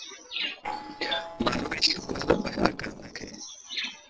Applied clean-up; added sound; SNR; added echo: neural separator model SepFormer DNS4.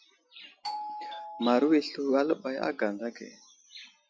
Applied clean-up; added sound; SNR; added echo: classical method log-MMSE.